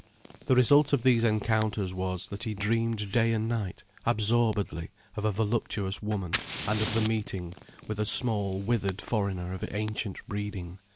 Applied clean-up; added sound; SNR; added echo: none; Fire; 13 dB; none.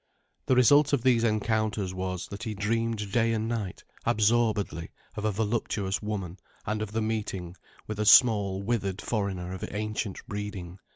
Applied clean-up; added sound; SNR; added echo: none; none; none; none.